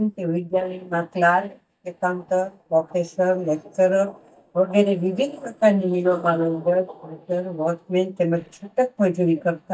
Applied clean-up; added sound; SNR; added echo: neural mask model DeepFilterNet 3.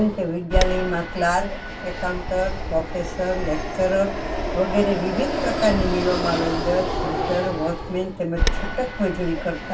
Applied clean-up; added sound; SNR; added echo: none; Fixed-wing aircraft, airplane; 2 dB; reverberation time 0.1 s.